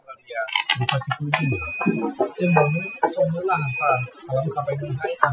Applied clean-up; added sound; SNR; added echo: classical method Wiener filter.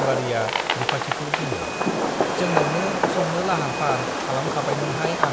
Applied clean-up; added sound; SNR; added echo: none; Fireworks; -3 dB; none.